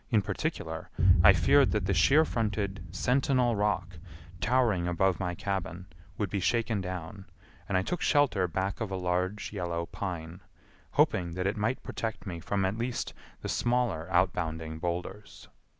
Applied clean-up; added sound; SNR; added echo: none; Boom; 7 dB; none.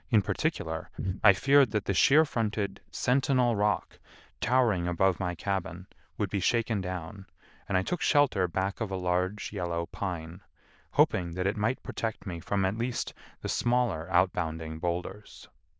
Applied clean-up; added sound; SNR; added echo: neural diffusion model UNIVERSE++.